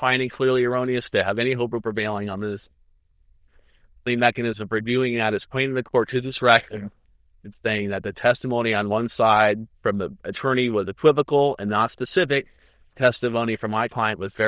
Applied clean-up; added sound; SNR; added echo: neural diffusion model UNIVERSE++.